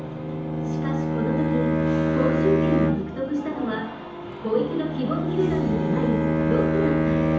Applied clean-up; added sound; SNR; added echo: none; Bowed string instrument; -3 dB; reverberation time 0.8 s.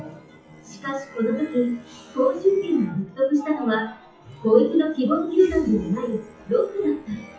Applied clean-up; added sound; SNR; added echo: classical method WPE with log-MMSE.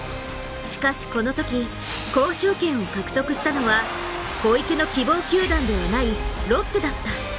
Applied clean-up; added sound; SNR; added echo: none; none; none; none.